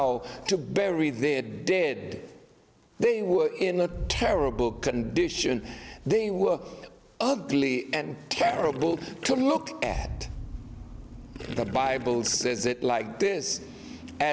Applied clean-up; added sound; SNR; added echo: none; Gurgling + Boom; 14 dB; none.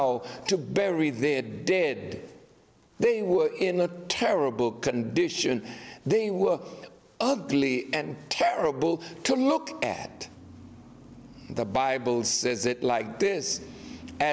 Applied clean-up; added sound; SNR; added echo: none; none; none; none.